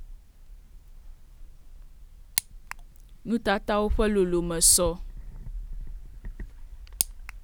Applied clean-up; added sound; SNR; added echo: none; Bird; 10 dB; none.